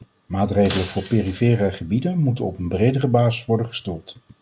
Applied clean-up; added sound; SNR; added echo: none; Shatter; 16 dB; none.